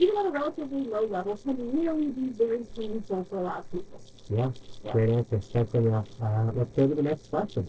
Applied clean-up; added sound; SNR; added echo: neural separator model SepFormer DNS4.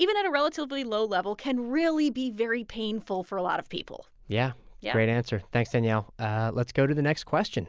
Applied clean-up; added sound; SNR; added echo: none; none; none; none.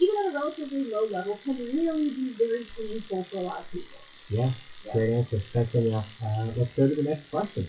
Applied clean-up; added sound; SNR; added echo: classical method WPE with log-MMSE.